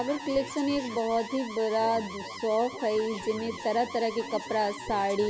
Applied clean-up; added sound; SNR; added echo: none; Alarm; 11 dB; none.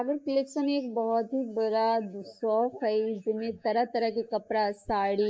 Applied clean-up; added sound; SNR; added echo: neural mask model Resemble Enhance denoiser.